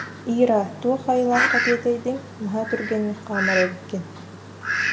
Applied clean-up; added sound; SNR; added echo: none; Fowl; 4 dB; reverberation time 1.4 s.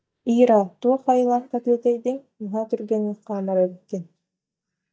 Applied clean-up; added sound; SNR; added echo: neural mask model DeepFilterNet 3.